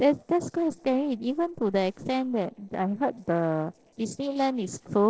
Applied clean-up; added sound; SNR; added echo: neural separator model SepFormer DNS4.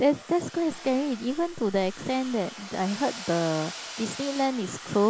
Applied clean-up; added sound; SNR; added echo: none; Domestic sounds, home sounds; 14 dB; none.